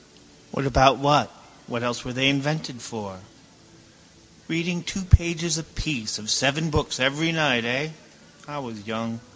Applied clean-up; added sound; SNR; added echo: none; none; none; none.